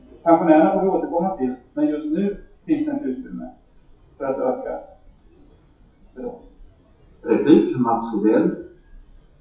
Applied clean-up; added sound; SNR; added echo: classical method WPE with log-MMSE.